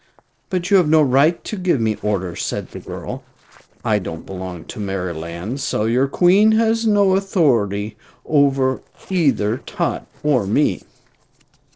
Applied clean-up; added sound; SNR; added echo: neural separator model SepFormer DNS4.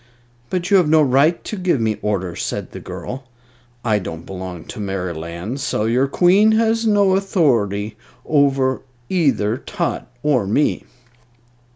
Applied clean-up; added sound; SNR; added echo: none; none; none; none.